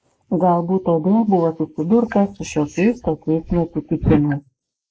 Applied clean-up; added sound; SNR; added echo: neural mask model Resemble Enhance denoiser.